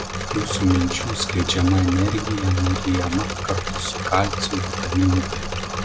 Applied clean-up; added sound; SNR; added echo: none; Engine / Mechanisms; 4 dB; none.